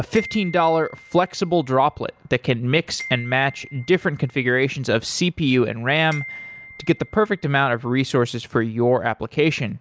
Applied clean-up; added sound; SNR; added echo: none; Glockenspiel; 19 dB; none.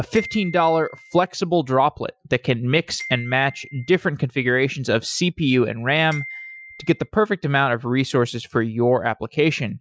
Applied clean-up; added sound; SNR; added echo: classical method Wiener filter.